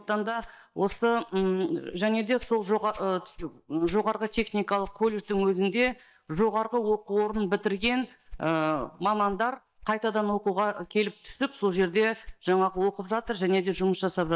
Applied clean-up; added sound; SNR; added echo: neural mask model DeepFilterNet 3.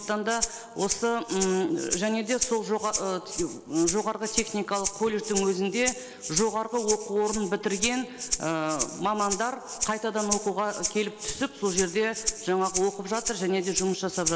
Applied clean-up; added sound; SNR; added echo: none; Rattle (instrument); 6 dB; none.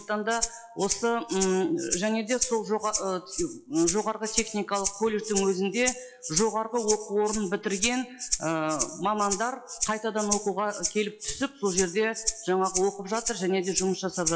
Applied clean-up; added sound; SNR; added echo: classical method log-MMSE.